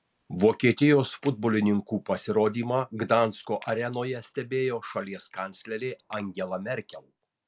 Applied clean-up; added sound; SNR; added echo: none; Chink, clink; 18 dB; none.